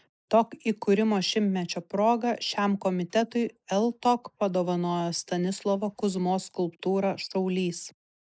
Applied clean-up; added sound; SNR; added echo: neural mask model Resemble Enhance denoiser.